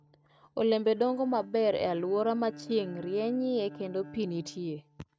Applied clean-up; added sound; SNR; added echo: neural mask model RNNoise.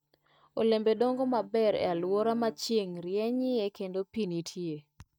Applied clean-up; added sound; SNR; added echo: neural mask model DeepFilterNet 3.